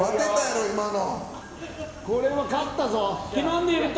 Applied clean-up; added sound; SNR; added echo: none; Accelerating, revving, vroom; 19 dB; reverberation time 2.9 s.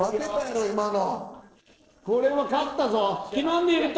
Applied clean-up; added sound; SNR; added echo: neural separator model SepFormer DNS4.